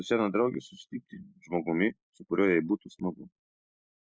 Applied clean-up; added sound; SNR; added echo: neural mask model Resemble Enhance denoiser.